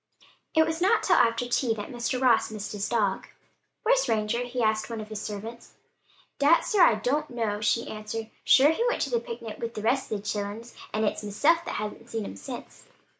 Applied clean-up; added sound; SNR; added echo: none; none; none; none.